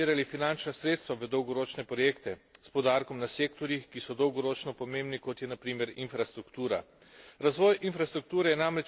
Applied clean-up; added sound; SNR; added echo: none; none; none; none.